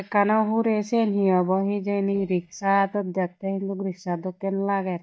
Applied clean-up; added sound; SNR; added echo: neural mask model DeepFilterNet 3.